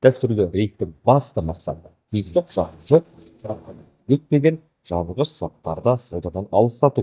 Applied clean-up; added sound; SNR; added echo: neural mask model DeepFilterNet 3.